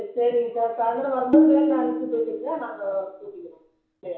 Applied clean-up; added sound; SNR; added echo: none; Tabla; -2 dB; reverberation time 0.6 s.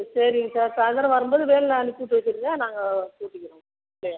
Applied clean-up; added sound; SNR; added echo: none; none; none; none.